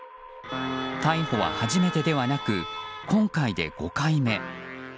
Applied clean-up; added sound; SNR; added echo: none; Bowed string instrument; 10 dB; none.